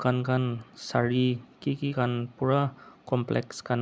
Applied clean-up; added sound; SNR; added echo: none; none; none; none.